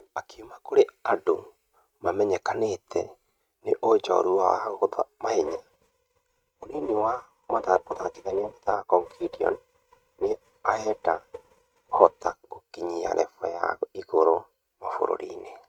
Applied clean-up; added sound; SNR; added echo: neural mask model RNNoise.